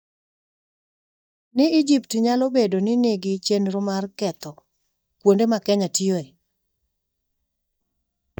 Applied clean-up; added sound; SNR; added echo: neural mask model DeepFilterNet 3.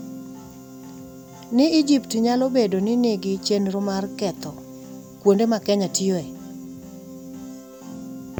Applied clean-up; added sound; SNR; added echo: none; Piano; 14 dB; none.